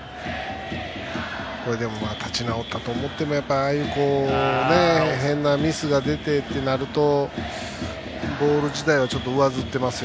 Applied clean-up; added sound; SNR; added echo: none; none; none; none.